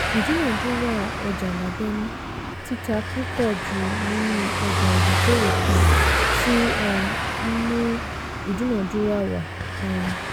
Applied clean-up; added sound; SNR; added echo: none; Car passing by / Engine; -2 dB; none.